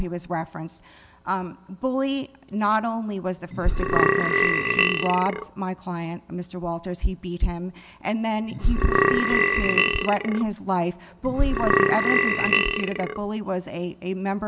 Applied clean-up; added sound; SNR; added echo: none; Burping, eructation; -4 dB; none.